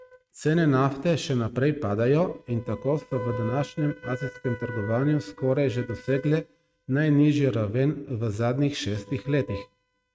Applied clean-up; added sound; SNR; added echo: neural mask model RNNoise.